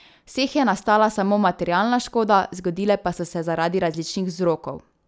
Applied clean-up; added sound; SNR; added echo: none; none; none; none.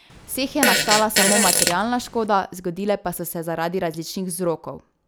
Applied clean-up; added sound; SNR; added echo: none; Fart; -2 dB; none.